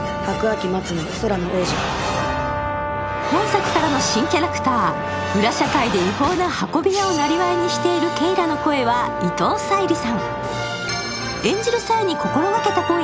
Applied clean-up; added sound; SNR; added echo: none; Brass instrument; 7 dB; none.